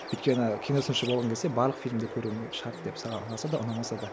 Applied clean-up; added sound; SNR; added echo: none; Chirp, tweet; 11 dB; none.